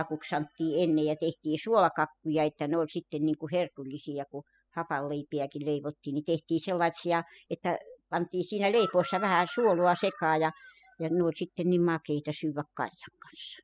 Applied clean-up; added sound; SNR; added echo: classical method spectral subtraction.